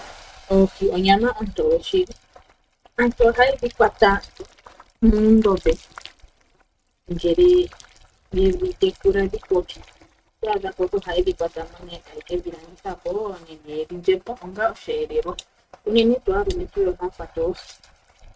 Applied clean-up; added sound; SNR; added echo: neural mask model RNNoise.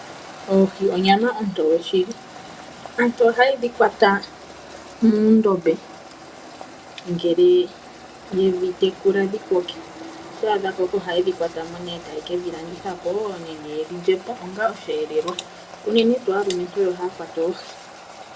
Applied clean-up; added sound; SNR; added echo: none; none; none; none.